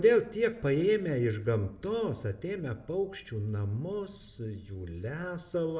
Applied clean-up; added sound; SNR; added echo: none; none; none; reverberation time 0.8 s.